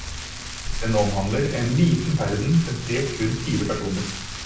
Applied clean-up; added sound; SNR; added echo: none; Rain; 8 dB; reverberation time 0.6 s.